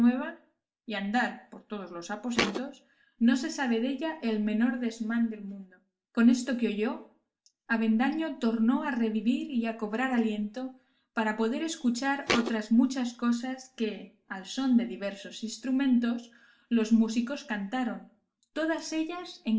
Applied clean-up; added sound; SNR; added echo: none; Thump, thud; 2 dB; reverberation time 0.2 s.